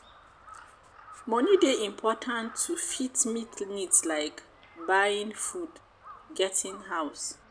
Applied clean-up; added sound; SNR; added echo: none; Crow; 19 dB; none.